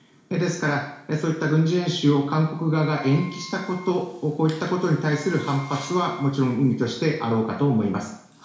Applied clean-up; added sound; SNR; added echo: none; Wind instrument, woodwind instrument; 20 dB; reverberation time 0.7 s.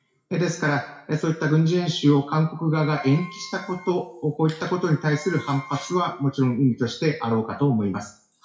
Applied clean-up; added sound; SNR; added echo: classical method WPE with log-MMSE.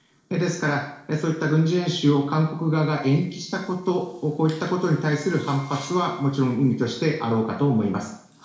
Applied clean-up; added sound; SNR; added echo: neural separator model SepFormer DNS4.